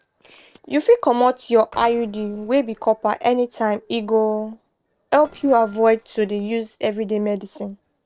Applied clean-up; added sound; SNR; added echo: neural separator model SepFormer DNS4.